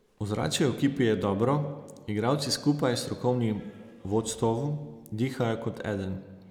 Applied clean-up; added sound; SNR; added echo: none; none; none; none.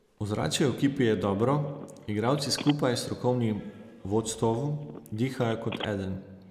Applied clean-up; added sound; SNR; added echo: none; Telephone; 16 dB; none.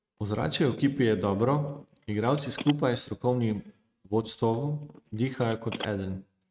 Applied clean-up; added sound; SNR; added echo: neural mask model RNNoise.